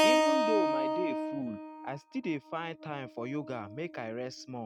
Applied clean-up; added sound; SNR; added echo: neural mask model RNNoise.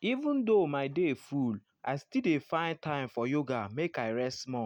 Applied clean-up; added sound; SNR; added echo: none; none; none; none.